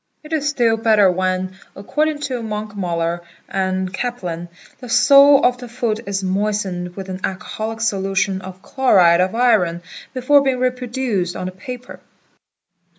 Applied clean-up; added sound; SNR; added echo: none; none; none; none.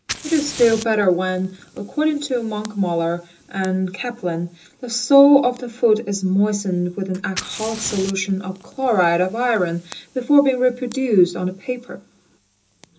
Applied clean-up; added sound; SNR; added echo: none; Fire; 19 dB; reverberation time 0.2 s.